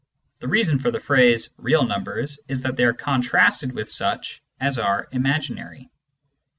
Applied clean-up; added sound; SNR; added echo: none; none; none; none.